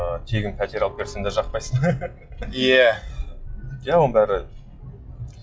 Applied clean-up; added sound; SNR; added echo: classical method log-MMSE.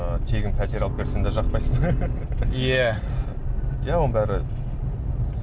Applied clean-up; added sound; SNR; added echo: none; Bowed string instrument; 12 dB; none.